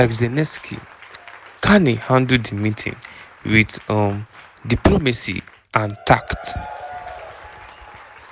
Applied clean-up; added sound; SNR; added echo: none; Applause / Crowd / Cheering; 19 dB; none.